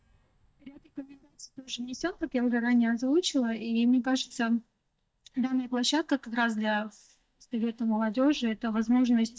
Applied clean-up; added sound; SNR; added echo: neural mask model DeepFilterNet 3.